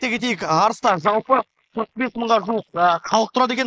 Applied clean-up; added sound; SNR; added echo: neural mask model Resemble Enhance denoiser.